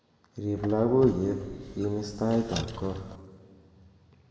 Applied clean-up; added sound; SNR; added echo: none; Squeak; 13 dB; reverberation time 2.1 s.